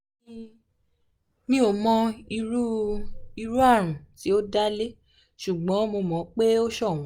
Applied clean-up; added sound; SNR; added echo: none; none; none; none.